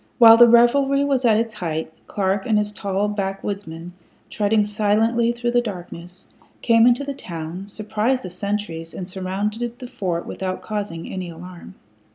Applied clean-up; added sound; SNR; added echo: none; none; none; none.